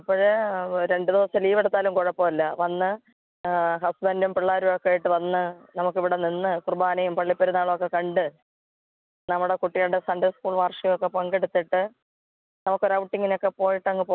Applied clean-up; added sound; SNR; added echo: none; none; none; none.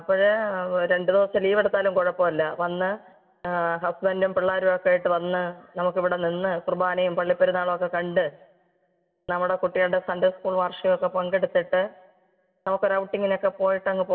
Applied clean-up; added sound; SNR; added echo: none; none; none; reverberation time 0.7 s.